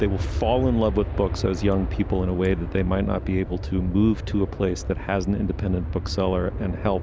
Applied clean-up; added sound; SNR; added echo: none; Aircraft; 5 dB; none.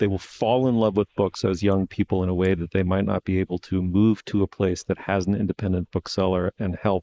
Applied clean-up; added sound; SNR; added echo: neural mask model Resemble Enhance denoiser.